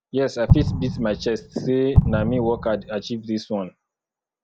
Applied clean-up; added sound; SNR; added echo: none; Explosion; -1 dB; none.